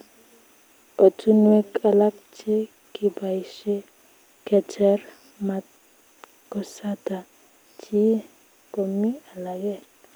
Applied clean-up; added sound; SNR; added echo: none; none; none; none.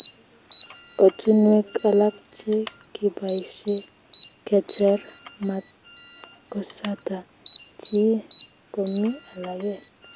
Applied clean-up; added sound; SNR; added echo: none; Alarm; 7 dB; none.